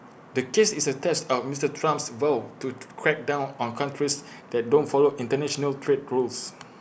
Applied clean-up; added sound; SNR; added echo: none; none; none; none.